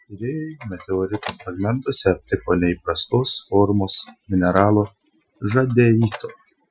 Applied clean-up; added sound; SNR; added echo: classical method Wiener filter.